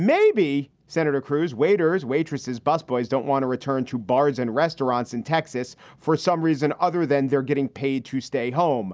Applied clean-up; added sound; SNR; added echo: none; none; none; none.